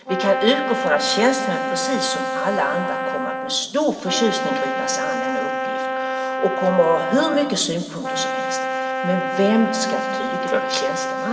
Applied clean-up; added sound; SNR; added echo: none; Brass instrument; 2 dB; reverberation time 2.5 s.